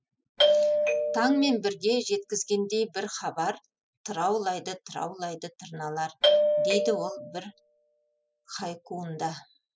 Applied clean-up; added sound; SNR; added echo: classical method spectral subtraction.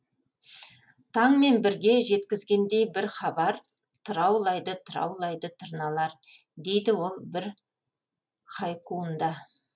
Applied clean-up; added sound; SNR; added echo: none; none; none; none.